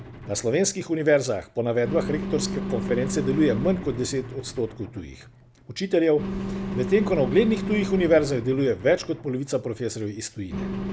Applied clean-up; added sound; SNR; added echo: none; Engine; 8 dB; none.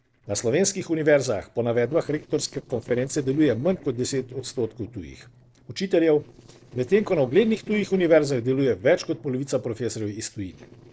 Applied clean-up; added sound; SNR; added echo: neural separator model SepFormer DNS4.